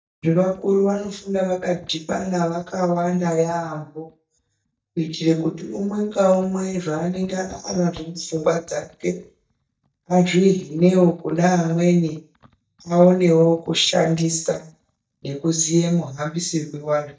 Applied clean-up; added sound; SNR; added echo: neural mask model DeepFilterNet 3.